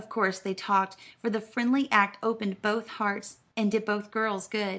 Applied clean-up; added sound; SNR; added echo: none; none; none; none.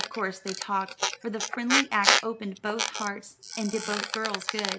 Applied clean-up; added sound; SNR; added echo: none; Squeak; -1 dB; none.